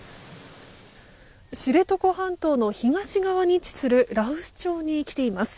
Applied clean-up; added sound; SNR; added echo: none; none; none; none.